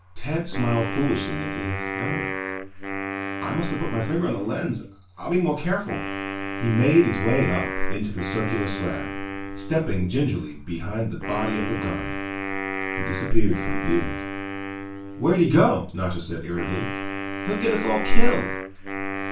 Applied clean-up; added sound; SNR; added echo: none; Wind instrument, woodwind instrument; 9 dB; reverberation time 0.3 s.